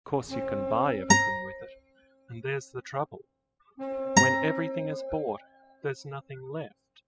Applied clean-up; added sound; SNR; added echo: classical method spectral subtraction.